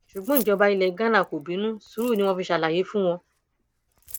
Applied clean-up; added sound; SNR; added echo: none; Keys jangling; 16 dB; none.